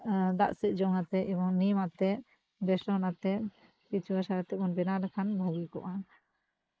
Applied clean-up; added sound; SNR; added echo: neural mask model Resemble Enhance denoiser.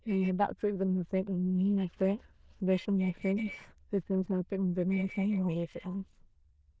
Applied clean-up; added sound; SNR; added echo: neural diffusion model UNIVERSE++.